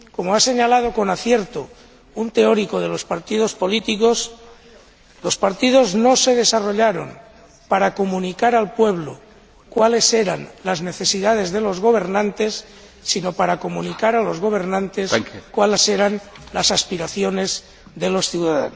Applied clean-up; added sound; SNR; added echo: none; none; none; none.